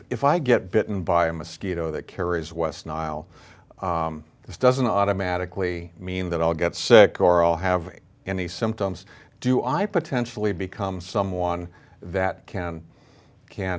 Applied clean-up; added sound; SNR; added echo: none; none; none; none.